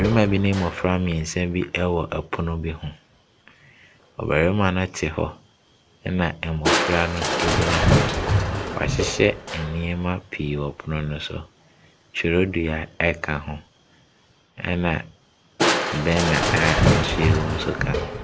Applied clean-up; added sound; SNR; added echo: none; Crushing; 2 dB; none.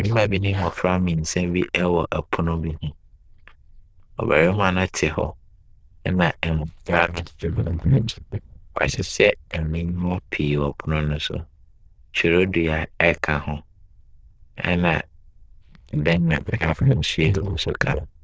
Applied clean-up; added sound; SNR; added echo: neural diffusion model UNIVERSE++.